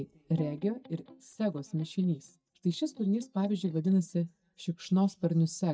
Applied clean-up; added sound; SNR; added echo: neural mask model DeepFilterNet 3.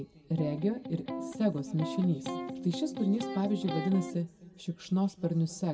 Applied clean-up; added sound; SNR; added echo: none; Electric guitar; 7 dB; reverberation time 1.5 s.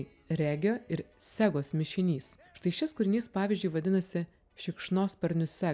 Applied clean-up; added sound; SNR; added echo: none; none; none; none.